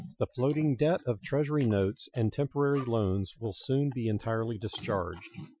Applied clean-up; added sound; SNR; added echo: classical method Wiener filter.